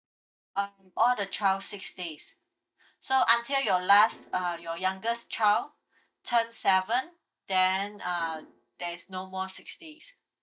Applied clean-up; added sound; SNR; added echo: neural mask model DeepFilterNet 3.